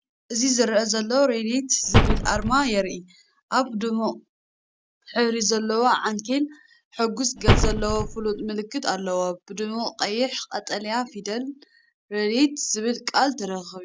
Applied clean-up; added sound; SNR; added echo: none; Slam; -3 dB; none.